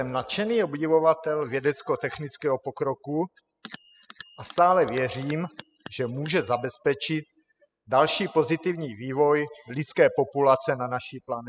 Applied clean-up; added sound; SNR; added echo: classical method spectral subtraction.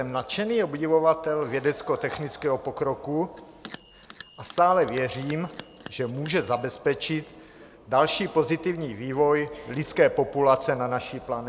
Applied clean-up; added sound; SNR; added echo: none; Bell; 19 dB; none.